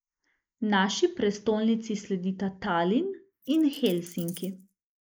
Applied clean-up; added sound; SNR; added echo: neural mask model Resemble Enhance denoiser.